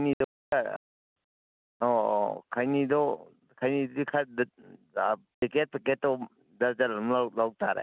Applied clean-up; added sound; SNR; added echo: none; none; none; none.